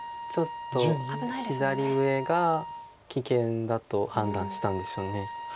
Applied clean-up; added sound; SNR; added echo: none; Wind instrument, woodwind instrument; 10 dB; none.